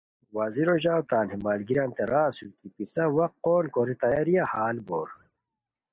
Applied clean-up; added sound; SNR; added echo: neural mask model DeepFilterNet 3.